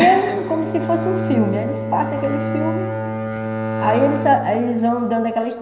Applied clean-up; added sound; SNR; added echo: none; Bowed string instrument; 5 dB; reverberation time 2.4 s.